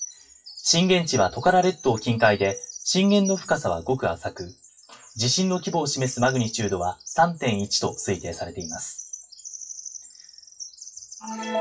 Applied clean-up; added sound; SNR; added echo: classical method WPE with log-MMSE.